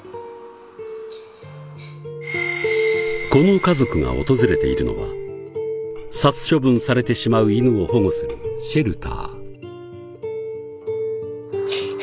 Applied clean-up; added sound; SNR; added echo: none; none; none; none.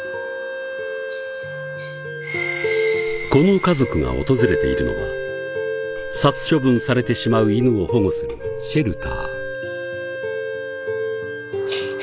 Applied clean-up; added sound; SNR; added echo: none; Wind instrument, woodwind instrument; 10 dB; none.